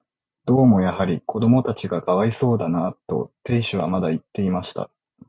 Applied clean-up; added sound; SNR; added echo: none; none; none; none.